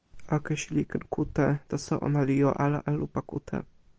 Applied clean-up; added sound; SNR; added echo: none; none; none; none.